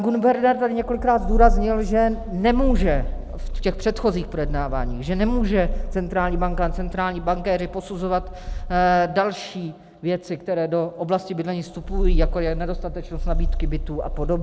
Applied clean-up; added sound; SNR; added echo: none; Purr; 2 dB; none.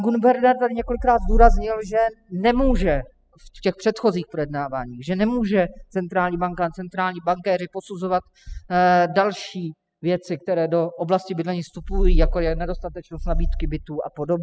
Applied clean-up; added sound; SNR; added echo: classical method spectral subtraction.